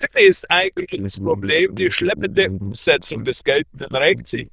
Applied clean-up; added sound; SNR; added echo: neural diffusion model UNIVERSE++.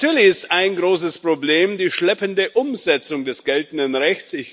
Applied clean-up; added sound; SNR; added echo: none; none; none; none.